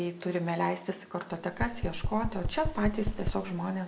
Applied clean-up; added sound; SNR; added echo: none; Knock; 2 dB; none.